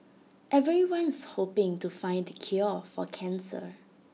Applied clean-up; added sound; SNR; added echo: none; none; none; none.